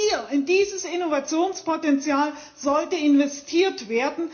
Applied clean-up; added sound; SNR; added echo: none; none; none; reverberation time 0.4 s.